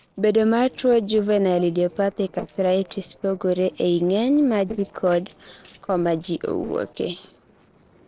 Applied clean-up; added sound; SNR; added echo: neural separator model SepFormer DNS4.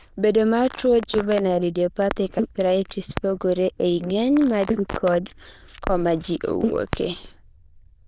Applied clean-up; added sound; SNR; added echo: neural diffusion model UNIVERSE++.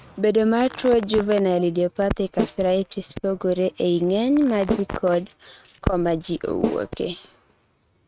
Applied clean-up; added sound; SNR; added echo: neural mask model RNNoise.